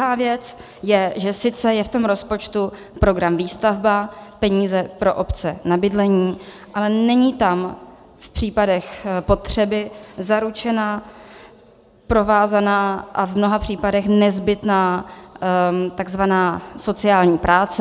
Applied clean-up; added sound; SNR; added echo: none; none; none; none.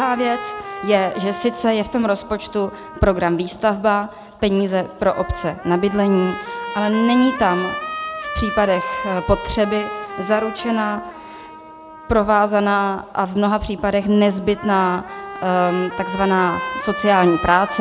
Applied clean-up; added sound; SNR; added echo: none; Trumpet; 11 dB; none.